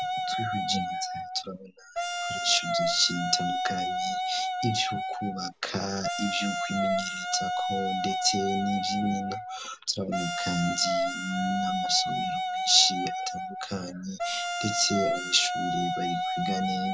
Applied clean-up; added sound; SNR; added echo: none; Wind instrument, woodwind instrument; 0 dB; none.